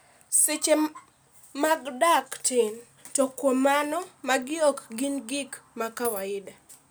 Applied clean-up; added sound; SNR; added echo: none; Coin (dropping); 9 dB; none.